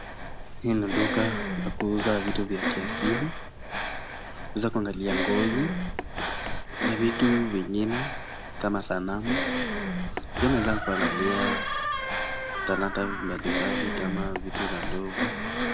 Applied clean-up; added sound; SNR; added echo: none; Breathing + Door; 0 dB; none.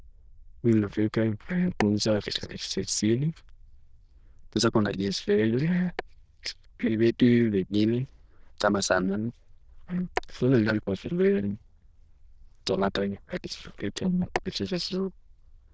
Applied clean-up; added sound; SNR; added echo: neural diffusion model UNIVERSE++.